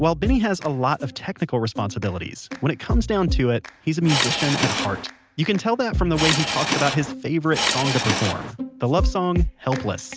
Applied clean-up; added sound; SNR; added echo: none; Subway, metro, underground / Engine; 2 dB; none.